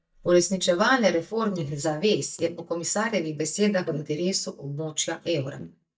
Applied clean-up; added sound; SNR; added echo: neural mask model DeepFilterNet 3.